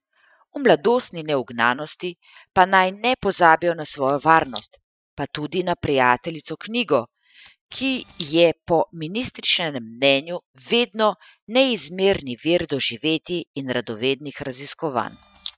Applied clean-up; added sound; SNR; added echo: classical method Wiener filter.